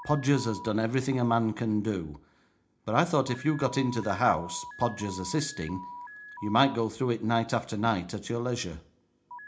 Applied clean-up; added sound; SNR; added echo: none; Alarm; 17 dB; reverberation time 0.4 s.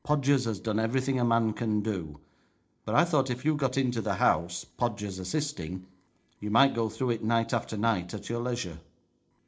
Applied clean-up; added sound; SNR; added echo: neural separator model SepFormer DNS4.